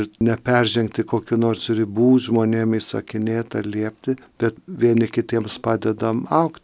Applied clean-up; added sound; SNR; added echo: none; none; none; none.